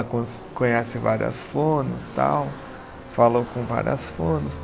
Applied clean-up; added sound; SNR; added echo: none; Car passing by / Race car, auto racing; 15 dB; none.